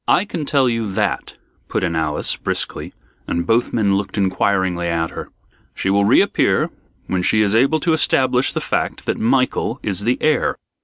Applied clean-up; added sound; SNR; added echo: none; none; none; none.